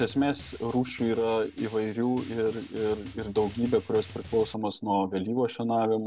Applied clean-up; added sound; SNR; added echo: none; Drum; 19 dB; none.